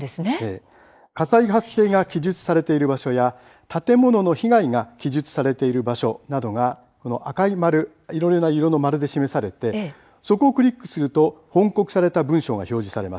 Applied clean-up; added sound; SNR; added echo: neural mask model Resemble Enhance denoiser.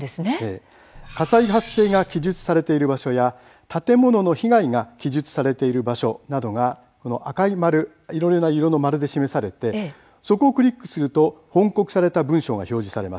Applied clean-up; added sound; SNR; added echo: none; Cutlery, silverware; 19 dB; none.